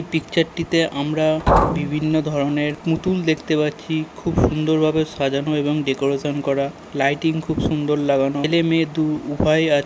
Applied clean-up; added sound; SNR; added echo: none; Liquid; 3 dB; none.